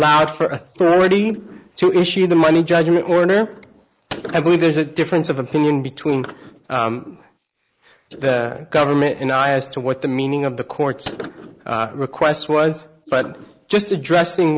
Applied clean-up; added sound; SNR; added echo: neural mask model Resemble Enhance denoiser.